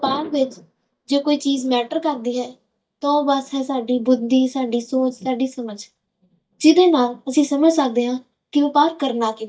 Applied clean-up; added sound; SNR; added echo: neural mask model DeepFilterNet 3.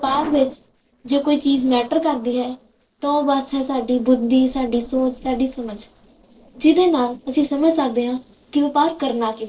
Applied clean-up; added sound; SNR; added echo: neural separator model SepFormer DNS4.